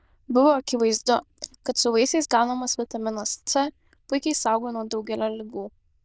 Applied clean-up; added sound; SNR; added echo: neural diffusion model UNIVERSE++.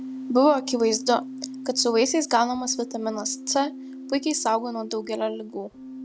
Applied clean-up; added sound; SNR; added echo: none; Keyboard (musical); 13 dB; none.